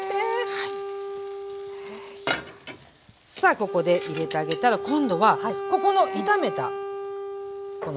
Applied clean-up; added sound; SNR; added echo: none; Wind instrument, woodwind instrument; 7 dB; none.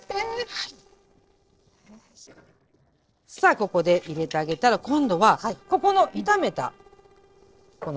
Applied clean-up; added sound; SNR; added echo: neural separator model SepFormer DNS4.